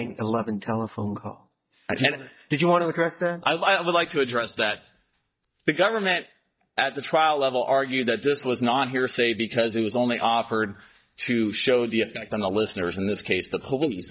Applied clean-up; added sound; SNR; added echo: neural mask model DeepFilterNet 3.